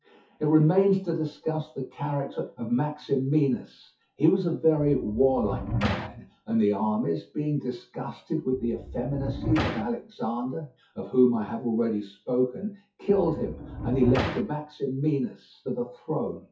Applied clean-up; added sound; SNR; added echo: classical method WPE with log-MMSE.